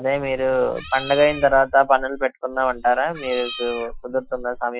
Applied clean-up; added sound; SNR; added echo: classical method Wiener filter.